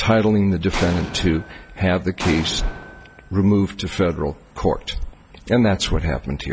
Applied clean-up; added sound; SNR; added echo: none; Explosion; 11 dB; none.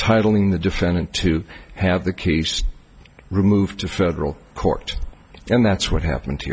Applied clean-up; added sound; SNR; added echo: none; none; none; none.